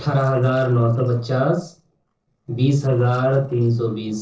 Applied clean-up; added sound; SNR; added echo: neural separator model SepFormer DNS4.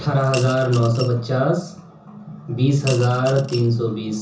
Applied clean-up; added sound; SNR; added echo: none; Coin (dropping) / Glass; 16 dB; reverberation time 0.6 s.